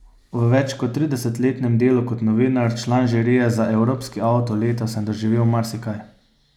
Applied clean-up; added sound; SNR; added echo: none; none; none; none.